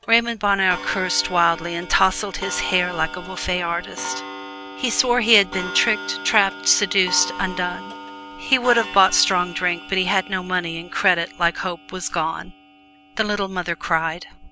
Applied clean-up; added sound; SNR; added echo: none; Clock; 13 dB; none.